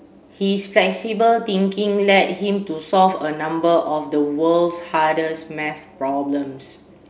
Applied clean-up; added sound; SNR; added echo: none; none; none; none.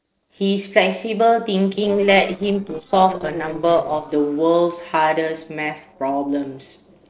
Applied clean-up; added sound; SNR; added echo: neural separator model SepFormer DNS4.